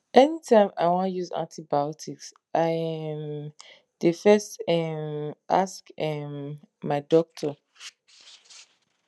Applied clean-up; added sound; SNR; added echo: none; none; none; none.